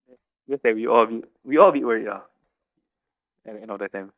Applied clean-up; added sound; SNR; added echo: neural mask model DeepFilterNet 3.